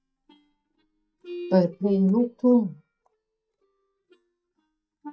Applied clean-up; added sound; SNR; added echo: neural mask model DeepFilterNet 3.